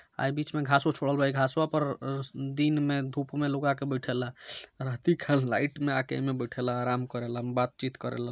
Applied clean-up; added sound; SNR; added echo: none; none; none; none.